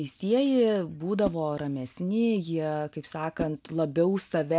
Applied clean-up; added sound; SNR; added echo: none; Whoosh, swoosh, swish; 18 dB; none.